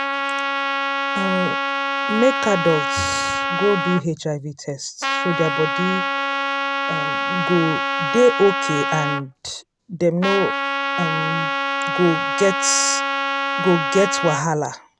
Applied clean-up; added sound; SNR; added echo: none; Trumpet; 0 dB; none.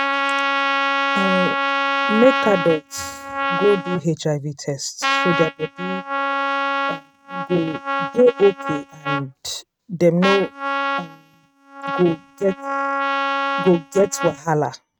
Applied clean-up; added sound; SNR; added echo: neural mask model RNNoise.